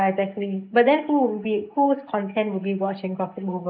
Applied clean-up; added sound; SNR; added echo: neural mask model Resemble Enhance denoiser.